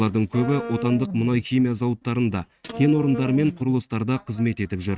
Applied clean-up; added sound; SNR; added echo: neural mask model RNNoise.